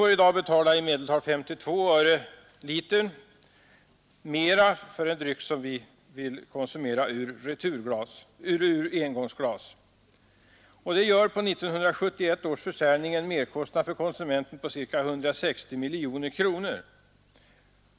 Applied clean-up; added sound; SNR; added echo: none; none; none; none.